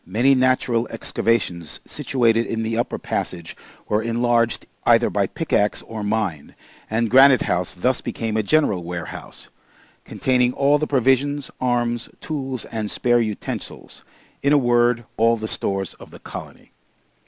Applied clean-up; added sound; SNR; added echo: none; none; none; none.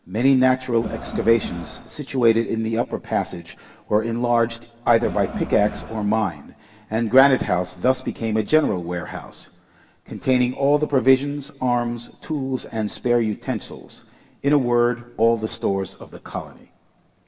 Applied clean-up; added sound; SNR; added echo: none; Crowd; 10 dB; reverberation time 2.0 s.